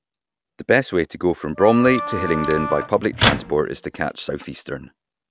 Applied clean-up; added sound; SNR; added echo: none; Microwave oven + Wind instrument, woodwind instrument; 4 dB; none.